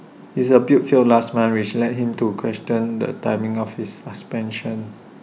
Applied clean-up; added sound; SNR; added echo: none; none; none; none.